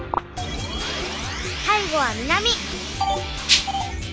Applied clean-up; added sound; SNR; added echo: none; Rattle (instrument); -5 dB; none.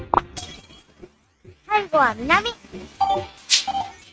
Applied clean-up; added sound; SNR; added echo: neural mask model RNNoise.